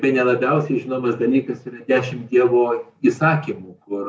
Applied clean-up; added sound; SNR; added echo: none; none; none; none.